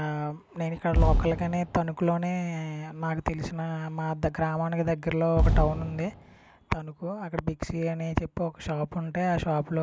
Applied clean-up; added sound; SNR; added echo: none; Fireworks; 1 dB; none.